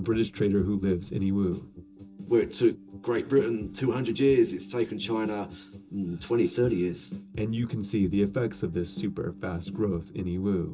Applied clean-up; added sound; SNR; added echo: none; none; none; reverberation time 0.2 s.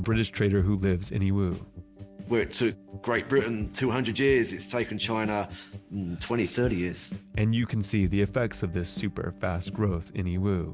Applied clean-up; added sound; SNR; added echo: none; none; none; none.